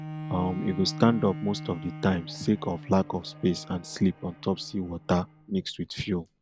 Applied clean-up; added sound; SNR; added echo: none; Bowed string instrument; 12 dB; none.